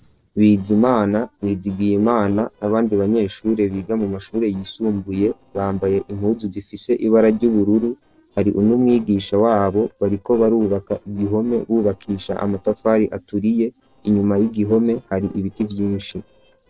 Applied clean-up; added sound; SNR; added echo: neural separator model SepFormer DNS4.